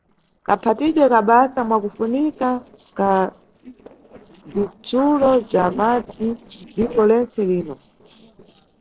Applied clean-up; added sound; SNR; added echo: neural separator model SepFormer DNS4.